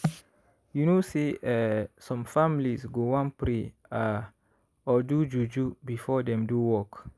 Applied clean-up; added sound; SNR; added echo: none; none; none; none.